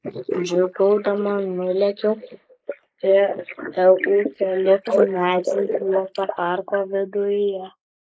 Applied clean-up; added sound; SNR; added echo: neural mask model Resemble Enhance denoiser.